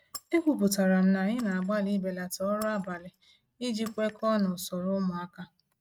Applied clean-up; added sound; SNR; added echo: neural mask model RNNoise.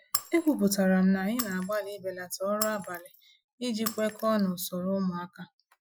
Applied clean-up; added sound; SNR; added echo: classical method Wiener filter.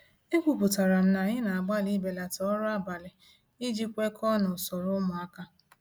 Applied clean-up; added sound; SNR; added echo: none; none; none; none.